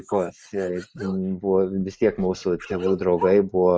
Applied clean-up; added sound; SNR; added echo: neural mask model Resemble Enhance denoiser.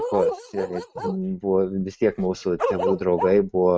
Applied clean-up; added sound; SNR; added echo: neural mask model RNNoise.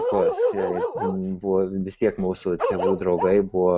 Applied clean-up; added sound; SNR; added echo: none; Bark; 4 dB; none.